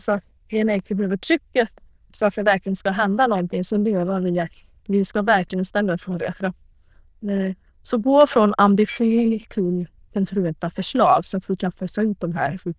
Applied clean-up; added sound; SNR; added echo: neural diffusion model UNIVERSE++.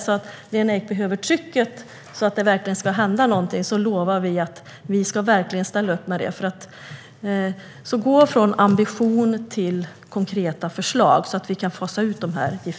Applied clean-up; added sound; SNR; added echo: none; none; none; none.